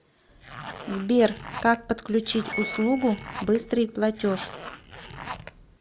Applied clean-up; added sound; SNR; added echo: none; Zipper (clothing) + Piano; 12 dB; none.